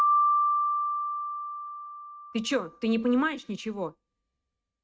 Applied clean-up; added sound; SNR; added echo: neural mask model RNNoise.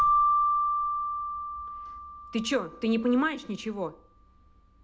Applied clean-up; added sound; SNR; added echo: none; Keyboard (musical); -3 dB; none.